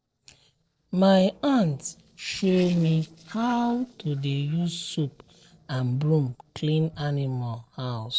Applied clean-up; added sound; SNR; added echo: neural separator model SepFormer DNS4.